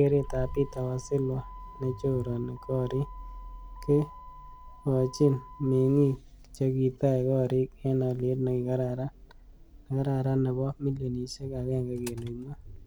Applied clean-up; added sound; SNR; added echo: none; Motor vehicle (road); 16 dB; none.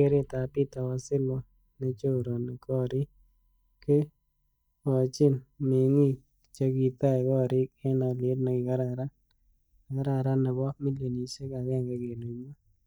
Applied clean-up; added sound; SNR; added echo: neural mask model DeepFilterNet 3.